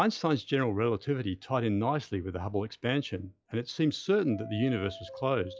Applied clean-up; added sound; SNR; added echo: classical method log-MMSE.